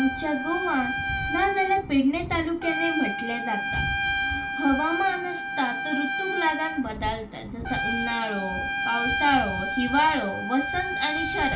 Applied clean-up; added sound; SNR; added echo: none; Trumpet; 3 dB; reverberation time 0.3 s.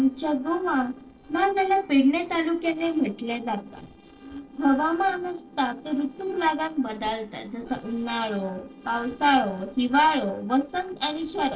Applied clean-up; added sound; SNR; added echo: neural separator model SepFormer DNS4.